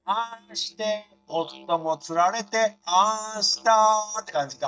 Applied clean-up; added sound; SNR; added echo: neural mask model DeepFilterNet 3.